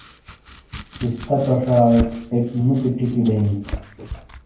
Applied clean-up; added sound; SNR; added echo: none; Domestic sounds, home sounds; 13 dB; reverberation time 0.9 s.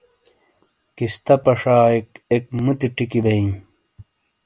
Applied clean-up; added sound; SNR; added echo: none; none; none; none.